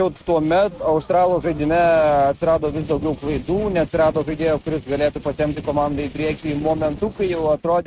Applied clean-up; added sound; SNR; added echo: neural mask model RNNoise.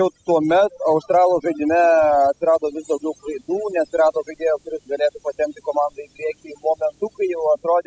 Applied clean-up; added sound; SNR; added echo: classical method spectral subtraction.